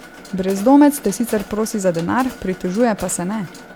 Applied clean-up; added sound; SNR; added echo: none; Mechanisms; 19 dB; none.